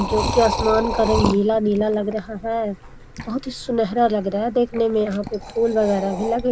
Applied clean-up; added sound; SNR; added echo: none; Liquid; 8 dB; none.